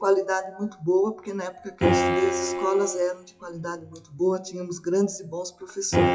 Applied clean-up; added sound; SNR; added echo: classical method WPE with log-MMSE.